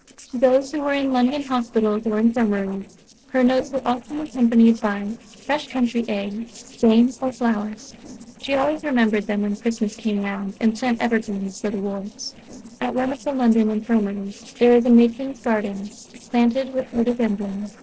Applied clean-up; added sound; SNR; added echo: neural separator model SepFormer DNS4.